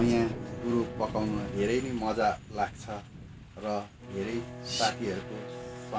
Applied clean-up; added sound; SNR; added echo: none; Bowed string instrument + Thunder; 8 dB; none.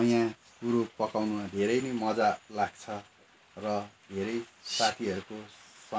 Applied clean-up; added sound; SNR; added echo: none; none; none; none.